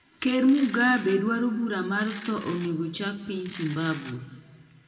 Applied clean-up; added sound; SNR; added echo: none; Domestic sounds, home sounds; 20 dB; reverberation time 1.5 s.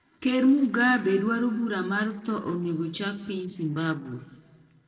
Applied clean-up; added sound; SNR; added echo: neural separator model SepFormer DNS4.